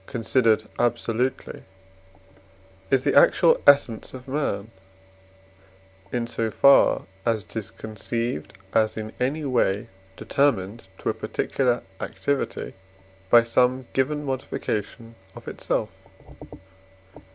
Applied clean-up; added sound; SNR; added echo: none; none; none; none.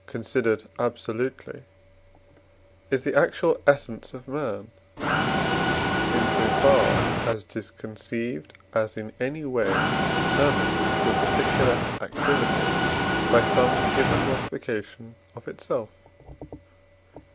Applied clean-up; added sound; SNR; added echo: none; Mechanisms; -4 dB; none.